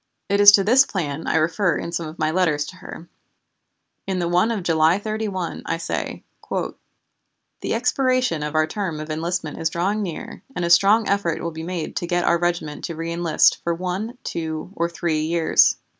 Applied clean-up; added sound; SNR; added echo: none; none; none; none.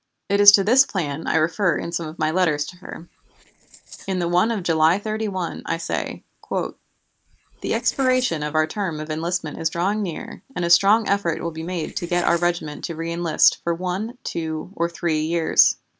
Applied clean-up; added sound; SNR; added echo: neural separator model SepFormer DNS4.